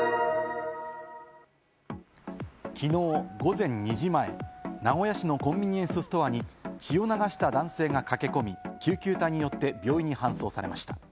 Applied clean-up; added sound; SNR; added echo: none; Dog; 19 dB; none.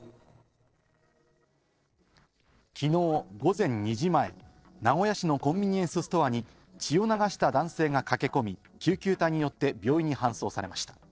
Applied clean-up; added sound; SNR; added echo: neural separator model SepFormer DNS4.